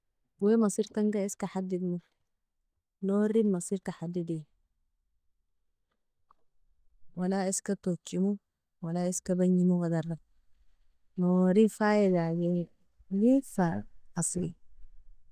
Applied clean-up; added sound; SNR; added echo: neural mask model DeepFilterNet 3.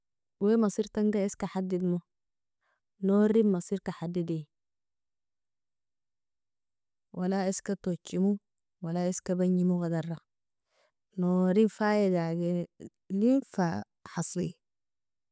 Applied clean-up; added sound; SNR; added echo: none; none; none; none.